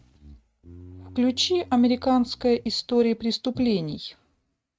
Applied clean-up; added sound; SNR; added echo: neural mask model RNNoise.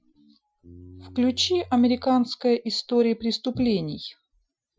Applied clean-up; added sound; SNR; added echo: classical method Wiener filter.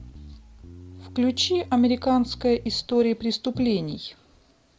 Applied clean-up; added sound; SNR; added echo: none; Bass guitar; 19 dB; none.